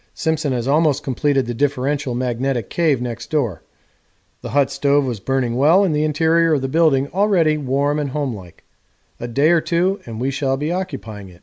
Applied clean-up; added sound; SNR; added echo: none; none; none; none.